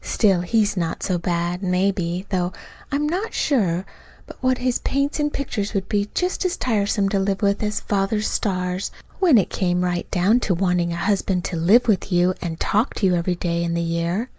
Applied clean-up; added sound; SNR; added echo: neural mask model Resemble Enhance denoiser.